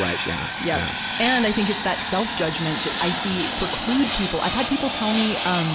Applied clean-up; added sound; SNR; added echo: none; Fixed-wing aircraft, airplane; 3 dB; none.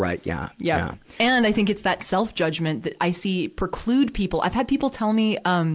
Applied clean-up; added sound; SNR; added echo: none; none; none; none.